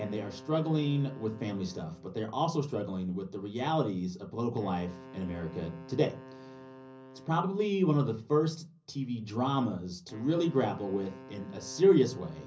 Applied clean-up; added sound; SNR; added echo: none; Wind instrument, woodwind instrument; 19 dB; reverberation time 0.5 s.